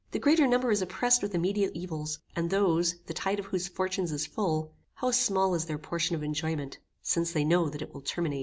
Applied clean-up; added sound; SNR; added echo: none; none; none; none.